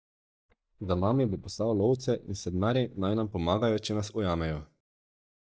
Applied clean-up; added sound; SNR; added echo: neural mask model DeepFilterNet 3.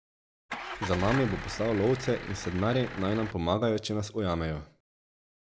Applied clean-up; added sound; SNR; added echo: none; Engine starting / Car; 8 dB; none.